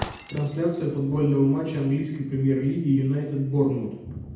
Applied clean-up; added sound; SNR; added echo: none; Shatter; 20 dB; reverberation time 0.8 s.